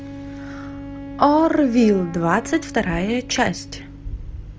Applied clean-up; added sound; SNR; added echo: none; Wind instrument, woodwind instrument; 15 dB; none.